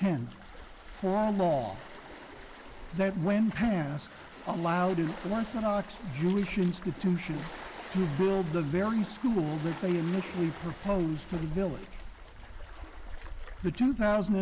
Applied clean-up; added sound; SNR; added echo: none; Waves, surf; 13 dB; none.